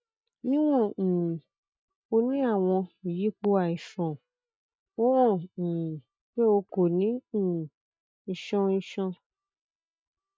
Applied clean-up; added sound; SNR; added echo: neural mask model DeepFilterNet 3.